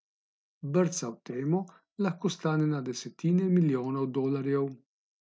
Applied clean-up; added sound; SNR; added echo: neural mask model DeepFilterNet 3.